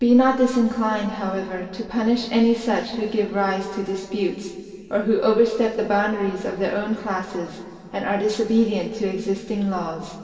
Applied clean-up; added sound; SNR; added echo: none; none; none; reverberation time 2.4 s.